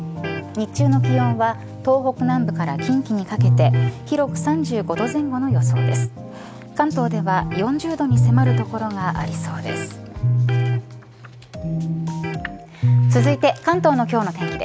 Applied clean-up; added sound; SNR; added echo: none; Electric guitar; -1 dB; none.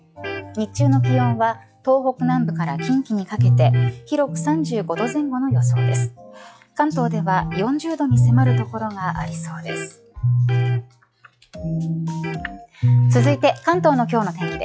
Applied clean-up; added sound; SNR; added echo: classical method log-MMSE.